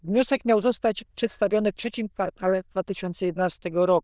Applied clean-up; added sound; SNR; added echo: neural diffusion model UNIVERSE++.